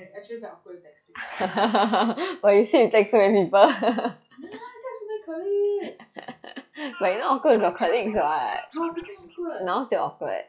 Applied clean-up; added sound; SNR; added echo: classical method log-MMSE.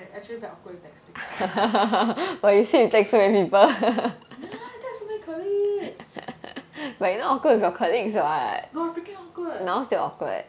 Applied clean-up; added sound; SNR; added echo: none; none; none; none.